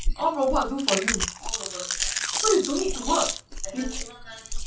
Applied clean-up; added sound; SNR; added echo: none; Chewing, mastication; 1 dB; reverberation time 0.2 s.